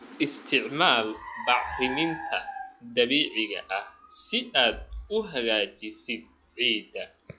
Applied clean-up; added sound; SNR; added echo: classical method log-MMSE.